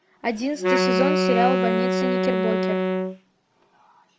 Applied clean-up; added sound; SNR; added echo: none; Wind instrument, woodwind instrument; -5 dB; none.